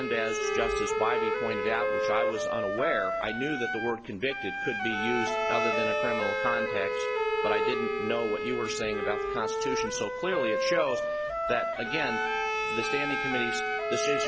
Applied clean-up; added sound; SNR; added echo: none; Bowed string instrument + Wind instrument, woodwind instrument; -3 dB; none.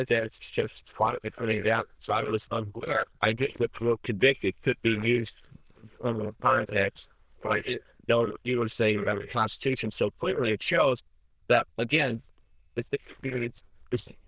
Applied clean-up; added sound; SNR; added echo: neural diffusion model UNIVERSE++.